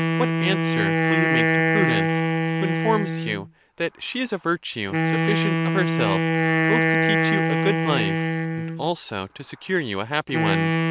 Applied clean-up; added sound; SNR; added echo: none; Wind instrument, woodwind instrument; -5 dB; none.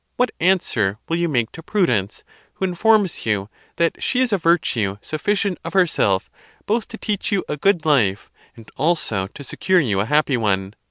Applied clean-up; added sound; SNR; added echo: none; none; none; none.